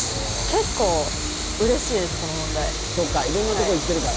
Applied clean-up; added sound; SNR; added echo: none; Train; 3 dB; none.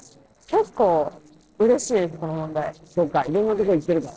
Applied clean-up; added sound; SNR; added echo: neural separator model SepFormer DNS4.